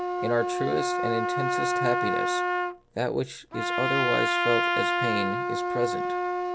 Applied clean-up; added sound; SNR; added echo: none; Trumpet; -3 dB; none.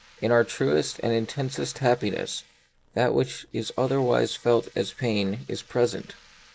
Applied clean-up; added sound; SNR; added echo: neural mask model Resemble Enhance denoiser.